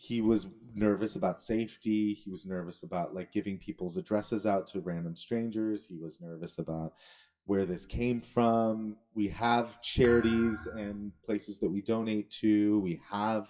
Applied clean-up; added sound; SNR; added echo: classical method WPE with log-MMSE.